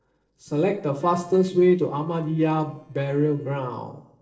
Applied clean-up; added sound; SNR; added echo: neural separator model SepFormer DNS4.